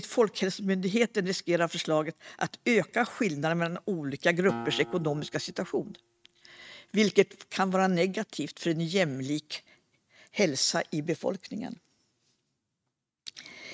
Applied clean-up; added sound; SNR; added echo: neural mask model RNNoise.